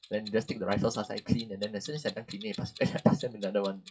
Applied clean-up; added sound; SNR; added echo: classical method WPE with log-MMSE.